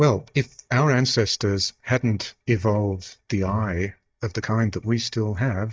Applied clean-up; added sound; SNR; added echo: neural mask model DeepFilterNet 3.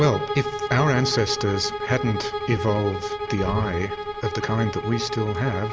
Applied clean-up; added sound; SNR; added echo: none; Bowed string instrument; 5 dB; none.